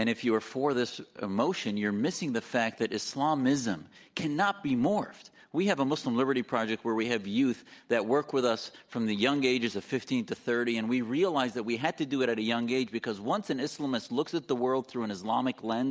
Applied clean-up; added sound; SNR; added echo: none; none; none; none.